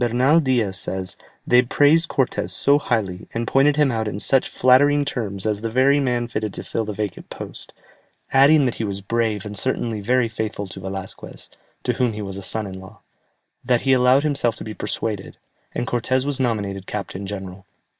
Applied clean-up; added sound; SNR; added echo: none; none; none; none.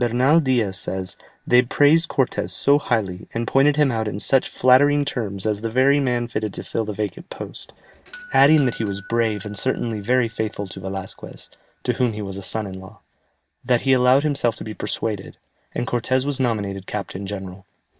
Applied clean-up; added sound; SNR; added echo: none; Doorbell; 18 dB; none.